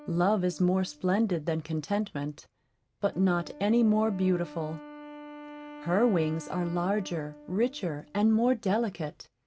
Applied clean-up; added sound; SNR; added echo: none; Wind instrument, woodwind instrument; 19 dB; none.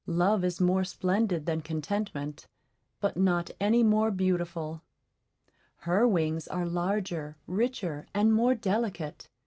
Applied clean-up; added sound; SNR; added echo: none; none; none; none.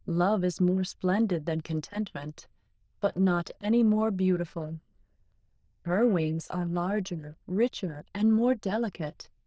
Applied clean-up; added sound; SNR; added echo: neural diffusion model UNIVERSE++.